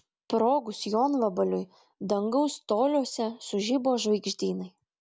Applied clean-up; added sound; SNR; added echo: none; none; none; none.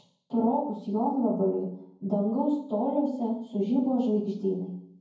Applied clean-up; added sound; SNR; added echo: none; none; none; reverberation time 0.9 s.